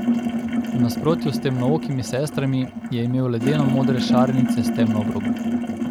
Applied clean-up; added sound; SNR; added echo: none; Sink (filling or washing); -1 dB; none.